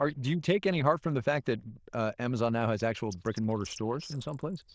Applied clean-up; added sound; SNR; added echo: neural diffusion model UNIVERSE++.